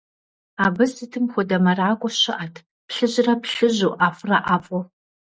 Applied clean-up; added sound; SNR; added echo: none; none; none; none.